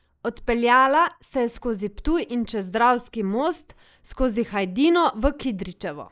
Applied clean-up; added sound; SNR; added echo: neural mask model Resemble Enhance denoiser.